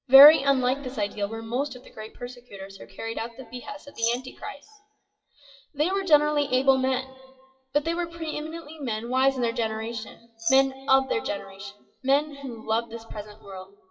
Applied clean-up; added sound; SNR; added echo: classical method WPE with log-MMSE.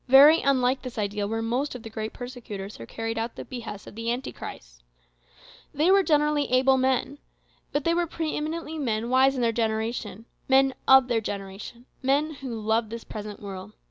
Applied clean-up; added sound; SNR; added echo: none; none; none; none.